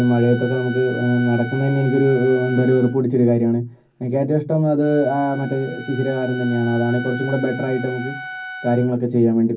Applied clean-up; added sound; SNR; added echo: none; Wind instrument, woodwind instrument; 15 dB; reverberation time 0.4 s.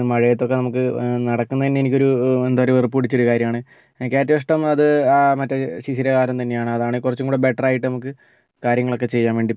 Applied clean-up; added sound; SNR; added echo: none; none; none; none.